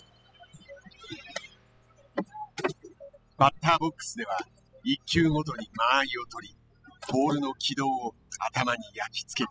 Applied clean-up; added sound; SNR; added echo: classical method spectral subtraction.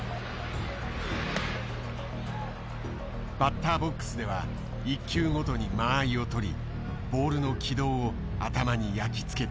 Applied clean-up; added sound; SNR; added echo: none; none; none; none.